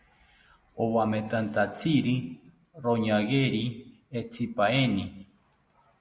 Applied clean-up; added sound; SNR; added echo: none; none; none; none.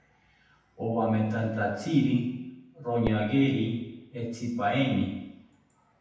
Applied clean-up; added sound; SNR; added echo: none; Fireworks; 17 dB; reverberation time 0.8 s.